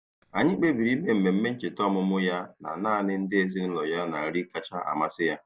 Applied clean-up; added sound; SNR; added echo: neural separator model SepFormer DNS4.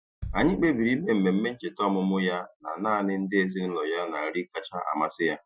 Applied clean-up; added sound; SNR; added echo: classical method Wiener filter.